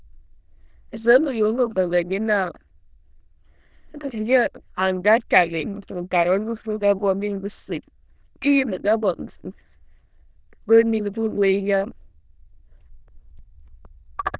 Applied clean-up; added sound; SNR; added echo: neural diffusion model UNIVERSE++.